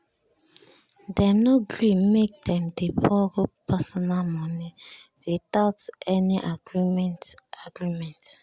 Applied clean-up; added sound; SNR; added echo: none; none; none; none.